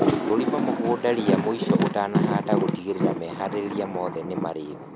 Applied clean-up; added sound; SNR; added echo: none; Thunder; -2 dB; none.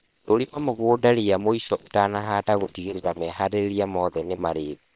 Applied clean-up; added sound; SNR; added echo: neural separator model SepFormer WHAM!.